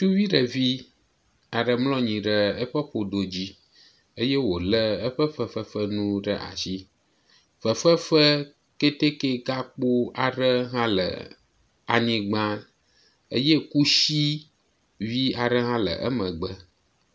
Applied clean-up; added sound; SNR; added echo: none; none; none; none.